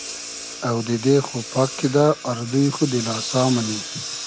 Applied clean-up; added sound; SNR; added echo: none; Engine; 10 dB; none.